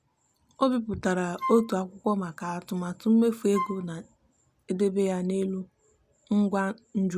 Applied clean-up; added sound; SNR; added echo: none; Wind instrument, woodwind instrument; 8 dB; none.